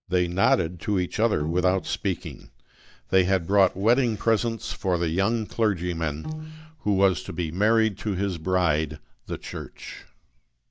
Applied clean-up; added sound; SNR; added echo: neural mask model DeepFilterNet 3.